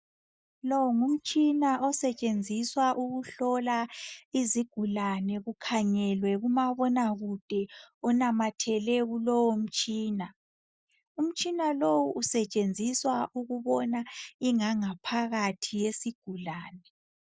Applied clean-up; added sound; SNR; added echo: neural mask model DeepFilterNet 3.